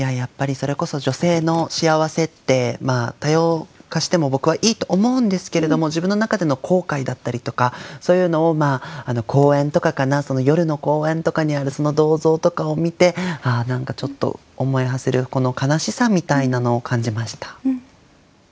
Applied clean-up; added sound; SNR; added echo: none; none; none; none.